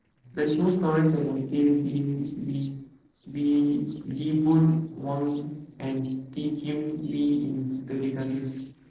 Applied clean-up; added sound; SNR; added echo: neural separator model SepFormer DNS4.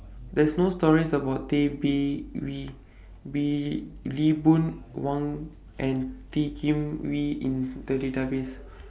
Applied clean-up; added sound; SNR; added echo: none; none; none; none.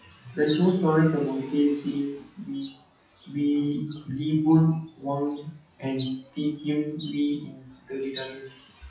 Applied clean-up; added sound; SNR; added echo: classical method WPE with log-MMSE.